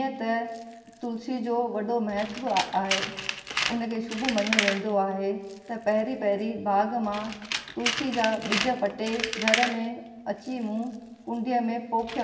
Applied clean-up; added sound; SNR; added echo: none; Tools; 6 dB; reverberation time 1.1 s.